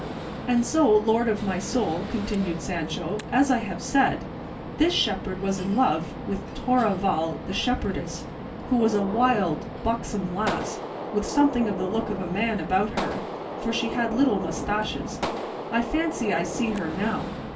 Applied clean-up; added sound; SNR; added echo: none; Gunshot, gunfire; 7 dB; reverberation time 0.2 s.